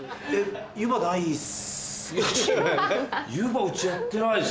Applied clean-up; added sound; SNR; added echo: none; none; none; none.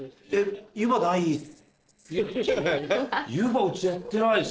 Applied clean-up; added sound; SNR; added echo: neural separator model SepFormer DNS4.